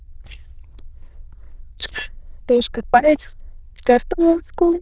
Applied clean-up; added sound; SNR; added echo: neural diffusion model UNIVERSE++.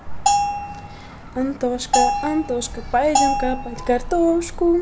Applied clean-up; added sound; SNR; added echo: none; Bell; 1 dB; none.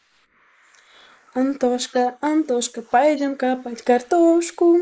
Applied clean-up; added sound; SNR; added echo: neural mask model Resemble Enhance denoiser.